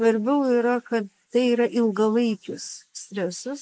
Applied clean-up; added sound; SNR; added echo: neural mask model Resemble Enhance denoiser.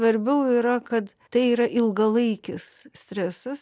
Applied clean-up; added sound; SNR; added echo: none; none; none; none.